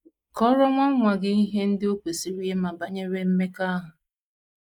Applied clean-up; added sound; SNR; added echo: neural mask model Resemble Enhance denoiser.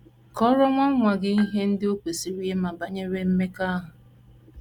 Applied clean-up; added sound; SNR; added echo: none; Dishes, pots, and pans / Chink, clink; 19 dB; none.